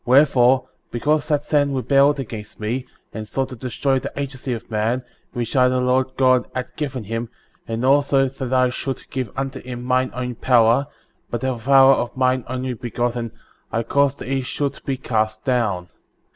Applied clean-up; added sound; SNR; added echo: none; none; none; none.